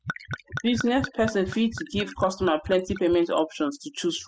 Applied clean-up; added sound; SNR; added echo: classical method spectral subtraction.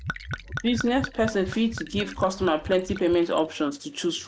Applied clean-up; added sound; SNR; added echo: none; Gurgling / Chink, clink / Liquid; 11 dB; none.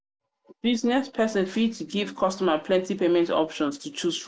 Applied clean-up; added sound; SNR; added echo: none; none; none; none.